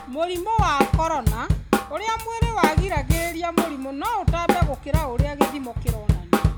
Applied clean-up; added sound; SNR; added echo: none; Drum kit; -4 dB; none.